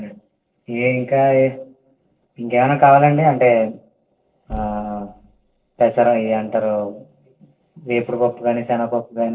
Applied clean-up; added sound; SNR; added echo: neural separator model SepFormer DNS4.